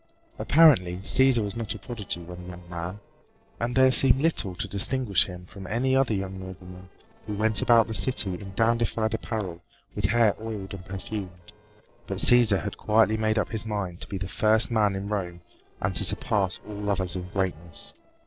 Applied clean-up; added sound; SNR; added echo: neural separator model SepFormer DNS4.